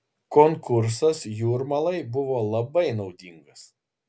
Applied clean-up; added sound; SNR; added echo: none; none; none; none.